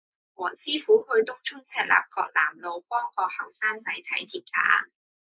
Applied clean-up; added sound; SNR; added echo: neural mask model Resemble Enhance denoiser.